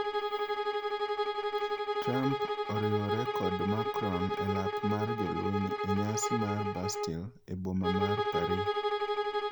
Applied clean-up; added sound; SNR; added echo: none; Bowed string instrument; -2 dB; none.